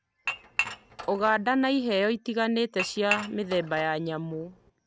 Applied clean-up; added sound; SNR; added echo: none; Dishes, pots, and pans / Chink, clink; 8 dB; none.